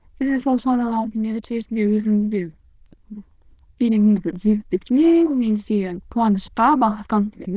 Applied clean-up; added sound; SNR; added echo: neural diffusion model UNIVERSE++.